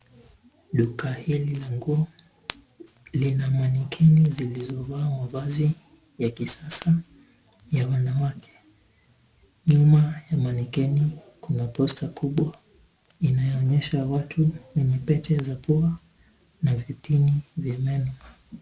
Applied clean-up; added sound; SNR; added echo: none; none; none; none.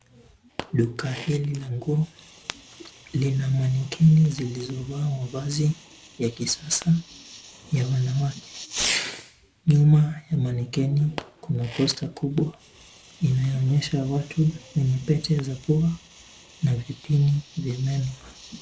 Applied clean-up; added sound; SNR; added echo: none; Fireworks; 16 dB; none.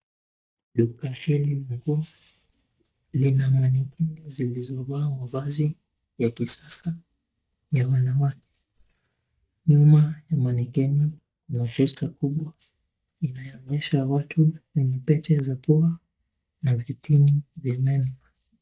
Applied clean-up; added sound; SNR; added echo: neural mask model DeepFilterNet 3.